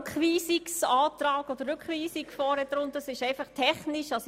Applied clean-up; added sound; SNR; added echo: none; none; none; none.